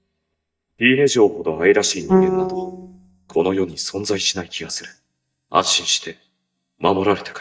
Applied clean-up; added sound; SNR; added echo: neural mask model DeepFilterNet 3.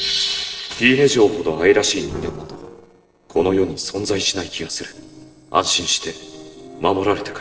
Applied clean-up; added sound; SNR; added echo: neural separator model SepFormer DNS4.